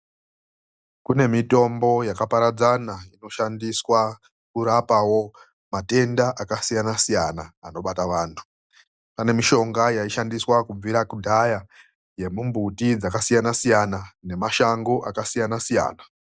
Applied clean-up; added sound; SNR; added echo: none; none; none; none.